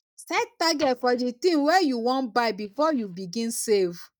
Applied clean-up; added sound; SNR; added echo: neural mask model DeepFilterNet 3.